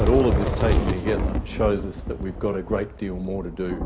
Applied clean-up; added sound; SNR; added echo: none; Thunder / Rain; 0 dB; none.